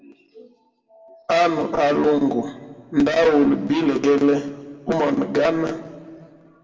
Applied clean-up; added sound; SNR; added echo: none; none; none; reverberation time 1.2 s.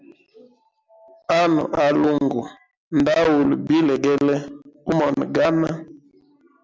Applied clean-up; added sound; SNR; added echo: none; none; none; none.